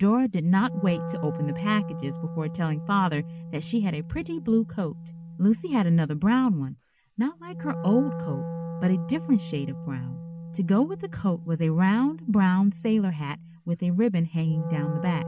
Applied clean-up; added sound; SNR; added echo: none; Wind instrument, woodwind instrument; 11 dB; none.